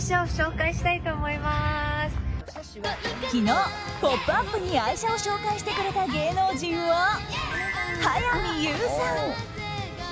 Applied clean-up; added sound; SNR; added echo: none; none; none; none.